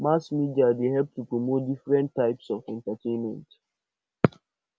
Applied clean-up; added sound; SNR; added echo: none; none; none; none.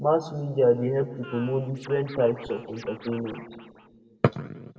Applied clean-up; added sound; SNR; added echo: none; Scratching (performance technique); 18 dB; reverberation time 1.4 s.